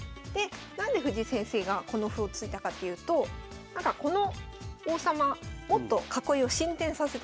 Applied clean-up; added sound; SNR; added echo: none; none; none; none.